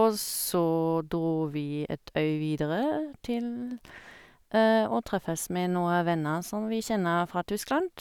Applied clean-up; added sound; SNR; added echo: none; none; none; none.